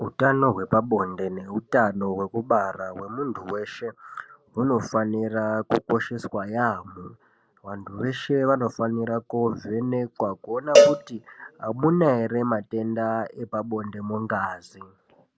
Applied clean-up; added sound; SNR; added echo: none; Cowbell; -3 dB; none.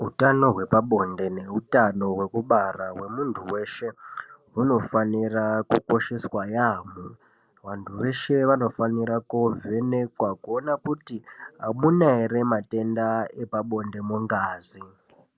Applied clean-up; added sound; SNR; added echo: none; none; none; none.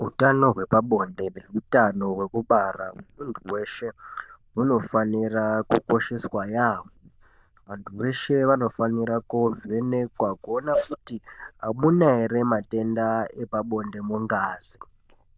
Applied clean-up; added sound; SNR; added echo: neural diffusion model UNIVERSE++.